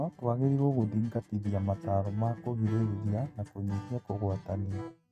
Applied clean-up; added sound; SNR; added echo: neural mask model RNNoise.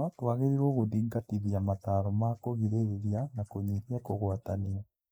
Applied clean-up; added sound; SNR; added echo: neural mask model Resemble Enhance denoiser.